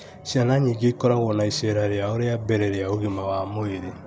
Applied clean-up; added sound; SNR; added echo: none; none; none; none.